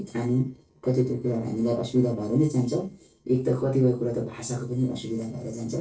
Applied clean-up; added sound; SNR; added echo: neural separator model SepFormer DNS4.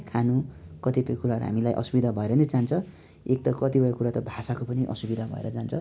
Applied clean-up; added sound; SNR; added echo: none; none; none; none.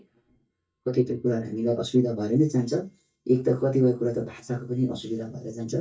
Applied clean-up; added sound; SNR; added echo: neural mask model DeepFilterNet 3.